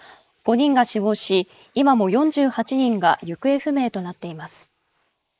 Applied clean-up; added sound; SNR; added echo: neural mask model Resemble Enhance denoiser.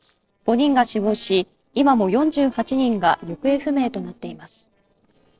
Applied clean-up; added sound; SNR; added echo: neural separator model SepFormer DNS4.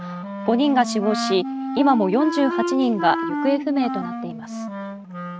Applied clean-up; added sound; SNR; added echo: neural mask model RNNoise.